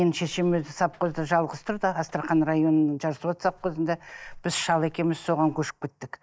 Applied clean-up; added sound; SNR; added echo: neural mask model DeepFilterNet 3.